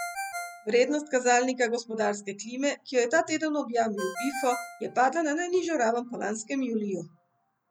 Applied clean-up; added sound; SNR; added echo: none; Ringtone; 15 dB; none.